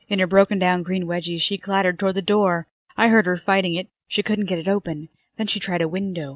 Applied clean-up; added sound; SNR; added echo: none; none; none; none.